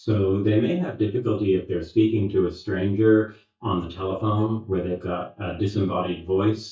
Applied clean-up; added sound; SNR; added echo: neural mask model DeepFilterNet 3.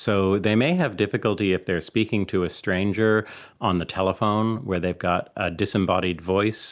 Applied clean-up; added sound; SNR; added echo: none; none; none; none.